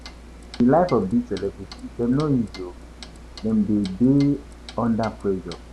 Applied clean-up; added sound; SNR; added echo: none; Clock; 17 dB; none.